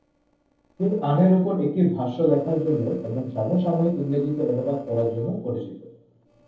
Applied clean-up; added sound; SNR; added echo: neural separator model SepFormer DNS4.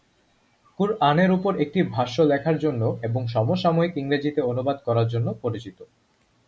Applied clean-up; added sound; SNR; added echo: none; none; none; none.